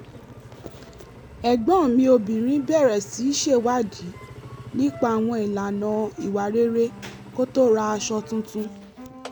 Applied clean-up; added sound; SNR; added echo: none; Engine; 18 dB; none.